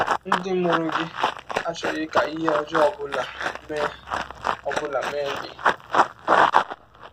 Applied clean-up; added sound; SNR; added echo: none; Run; -3 dB; none.